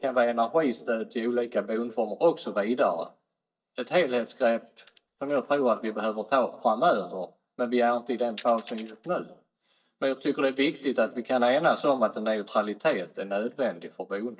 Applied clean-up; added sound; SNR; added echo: neural mask model DeepFilterNet 3.